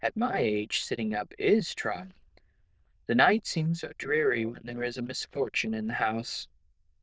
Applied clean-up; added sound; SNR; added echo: neural diffusion model UNIVERSE++.